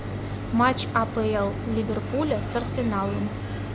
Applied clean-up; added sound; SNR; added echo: none; none; none; none.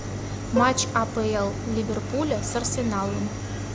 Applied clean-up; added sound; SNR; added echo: none; Plucked string instrument; 8 dB; none.